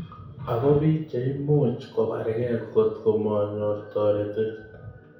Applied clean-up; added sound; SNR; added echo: none; none; none; reverberation time 0.6 s.